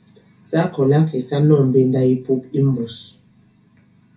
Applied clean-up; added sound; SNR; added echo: none; none; none; reverberation time 0.3 s.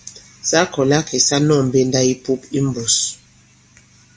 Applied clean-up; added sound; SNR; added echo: none; none; none; none.